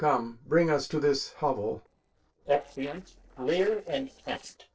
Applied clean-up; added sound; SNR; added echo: neural separator model SepFormer DNS4.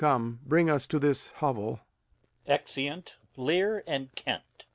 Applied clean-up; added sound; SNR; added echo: none; none; none; none.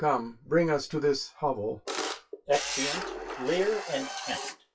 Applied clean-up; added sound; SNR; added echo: classical method WPE with log-MMSE.